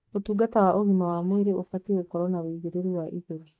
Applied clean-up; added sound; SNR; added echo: neural mask model DeepFilterNet 3.